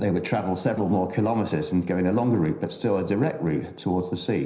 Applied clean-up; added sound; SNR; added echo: neural separator model SepFormer DNS4.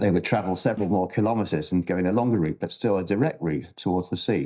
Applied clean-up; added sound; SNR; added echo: neural mask model DeepFilterNet 3.